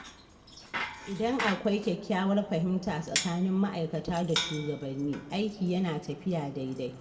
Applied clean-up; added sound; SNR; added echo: none; Bicycle; 9 dB; reverberation time 1.4 s.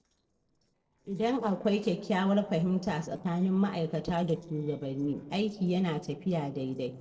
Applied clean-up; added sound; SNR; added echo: neural separator model SepFormer DNS4.